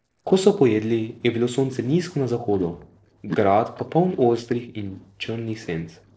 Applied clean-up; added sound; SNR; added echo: neural separator model SepFormer DNS4.